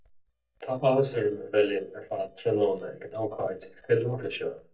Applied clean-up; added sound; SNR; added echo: neural mask model DeepFilterNet 3.